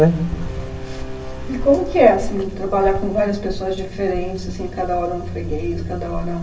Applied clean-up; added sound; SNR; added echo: none; Brass instrument; 18 dB; reverberation time 1.1 s.